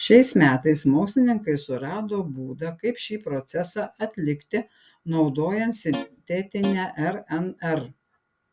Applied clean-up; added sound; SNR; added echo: none; Guitar; 11 dB; none.